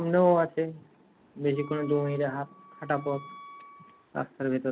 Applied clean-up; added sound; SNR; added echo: none; Wind instrument, woodwind instrument; 20 dB; none.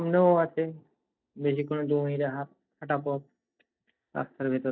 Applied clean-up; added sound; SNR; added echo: neural mask model DeepFilterNet 3.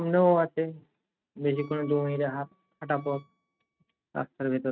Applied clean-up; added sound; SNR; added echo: neural mask model RNNoise.